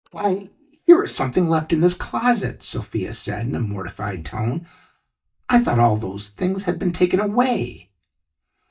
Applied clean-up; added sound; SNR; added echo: neural mask model DeepFilterNet 3.